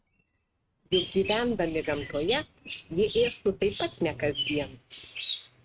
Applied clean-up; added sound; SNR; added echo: neural mask model RNNoise.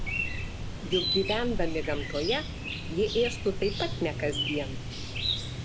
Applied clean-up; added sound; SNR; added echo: none; Chirp, tweet; 0 dB; none.